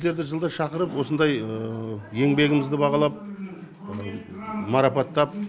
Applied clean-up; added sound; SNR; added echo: none; none; none; none.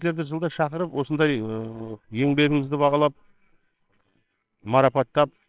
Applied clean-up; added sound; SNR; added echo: neural separator model SepFormer WHAMR!.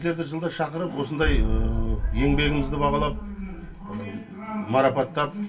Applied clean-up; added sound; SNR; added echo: none; Boom; 0 dB; reverberation time 0.2 s.